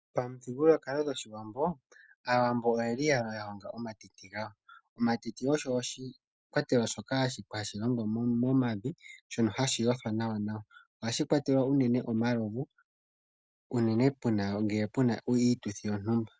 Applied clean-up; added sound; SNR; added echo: none; none; none; none.